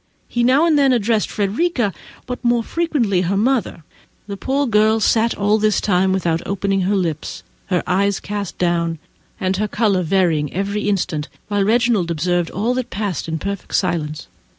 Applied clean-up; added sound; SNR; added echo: none; none; none; none.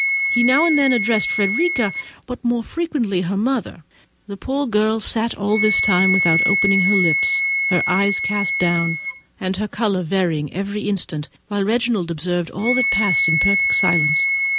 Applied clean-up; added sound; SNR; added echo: none; Wind instrument, woodwind instrument; 1 dB; none.